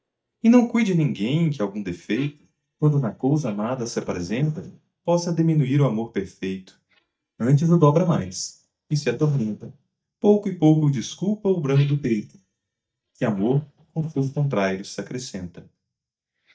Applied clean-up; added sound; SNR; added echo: neural mask model DeepFilterNet 3.